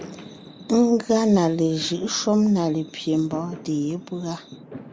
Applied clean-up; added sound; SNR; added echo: none; Fireworks; 19 dB; none.